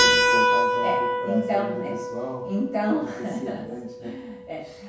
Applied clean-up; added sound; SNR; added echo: none; Keyboard (musical); -4 dB; reverberation time 0.7 s.